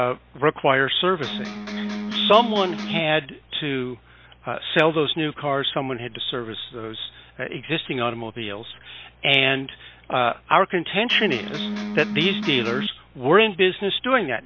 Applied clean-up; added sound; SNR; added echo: none; Electric guitar; 6 dB; none.